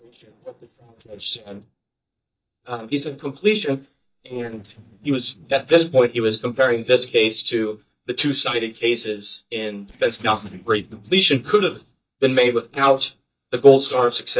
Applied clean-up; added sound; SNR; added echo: neural mask model DeepFilterNet 3.